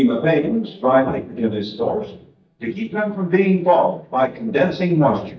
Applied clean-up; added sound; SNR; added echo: neural mask model DeepFilterNet 3.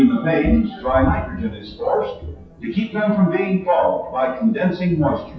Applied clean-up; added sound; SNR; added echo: classical method WPE with log-MMSE.